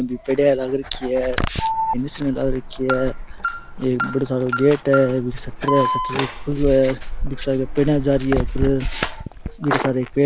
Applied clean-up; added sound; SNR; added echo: none; Alarm; 5 dB; none.